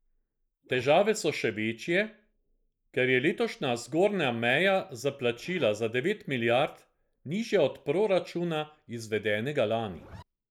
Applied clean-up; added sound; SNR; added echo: neural mask model Resemble Enhance denoiser.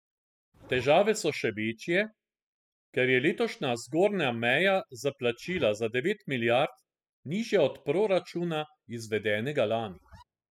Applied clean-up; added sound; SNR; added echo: classical method spectral subtraction.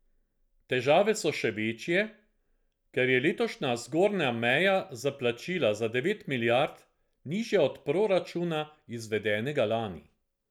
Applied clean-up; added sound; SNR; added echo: none; none; none; none.